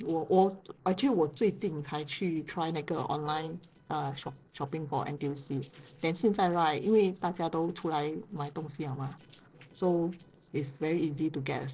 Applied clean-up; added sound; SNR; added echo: neural separator model SepFormer DNS4.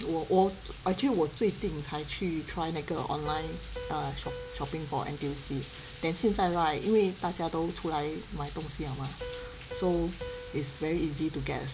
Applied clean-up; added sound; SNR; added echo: none; Piano; 16 dB; none.